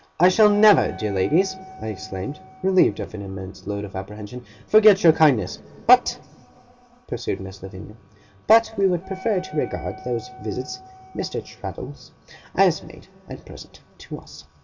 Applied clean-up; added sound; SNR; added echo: none; Wind instrument, woodwind instrument; 18 dB; reverberation time 2.3 s.